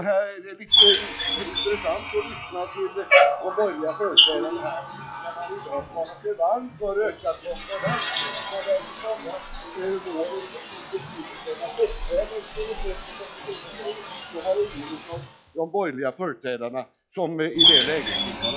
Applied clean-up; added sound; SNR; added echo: classical method log-MMSE.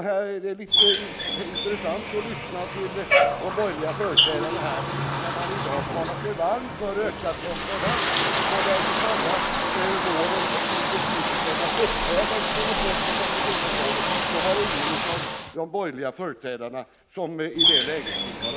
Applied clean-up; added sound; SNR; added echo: none; Bathtub (filling or washing); -4 dB; none.